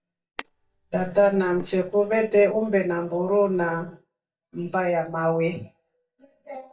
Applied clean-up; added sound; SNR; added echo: neural mask model DeepFilterNet 3.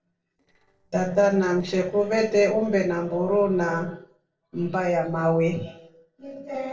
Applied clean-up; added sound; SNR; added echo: neural separator model SepFormer DNS4.